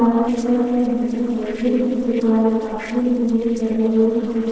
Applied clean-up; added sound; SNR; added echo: neural separator model SepFormer DNS4.